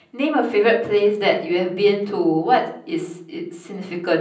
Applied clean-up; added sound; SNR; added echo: none; none; none; reverberation time 0.6 s.